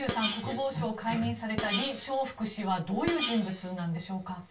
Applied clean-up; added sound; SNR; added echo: none; Screech; 4 dB; reverberation time 0.2 s.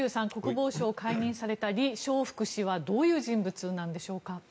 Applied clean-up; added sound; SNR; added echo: none; none; none; none.